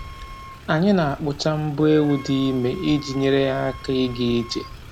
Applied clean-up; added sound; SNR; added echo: none; Motor vehicle (road) + Wind instrument, woodwind instrument; 16 dB; none.